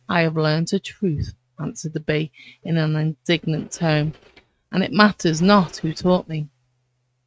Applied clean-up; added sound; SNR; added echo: neural mask model RNNoise.